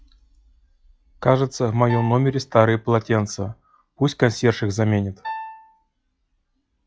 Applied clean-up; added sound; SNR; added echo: classical method log-MMSE.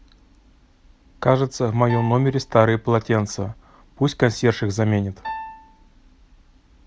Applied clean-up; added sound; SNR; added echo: none; Piano; 15 dB; none.